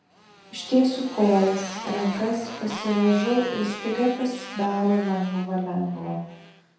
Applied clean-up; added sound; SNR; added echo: none; Motorcycle; 13 dB; reverberation time 0.8 s.